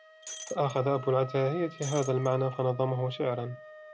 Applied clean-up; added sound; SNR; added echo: none; Wind instrument, woodwind instrument + Shatter; 16 dB; none.